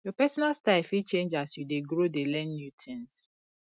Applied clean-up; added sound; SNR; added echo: none; none; none; none.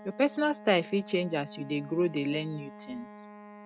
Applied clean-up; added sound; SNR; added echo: none; Wind instrument, woodwind instrument; 16 dB; none.